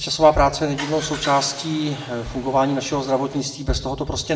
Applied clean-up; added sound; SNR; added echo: none; Car; 15 dB; reverberation time 0.6 s.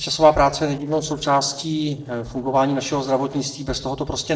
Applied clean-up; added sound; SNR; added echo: neural separator model SepFormer DNS4.